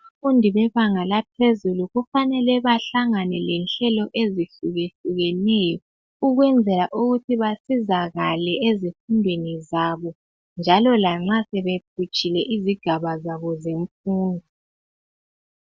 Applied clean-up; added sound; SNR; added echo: none; none; none; none.